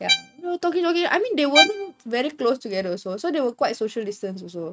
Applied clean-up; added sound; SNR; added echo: neural mask model RNNoise.